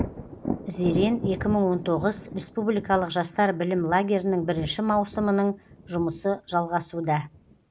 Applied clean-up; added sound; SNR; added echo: none; Thunder; 11 dB; none.